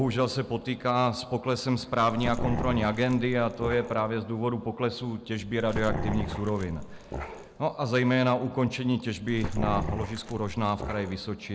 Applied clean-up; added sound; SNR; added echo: none; Growling; 6 dB; none.